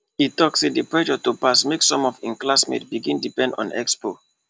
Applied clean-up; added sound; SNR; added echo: none; none; none; none.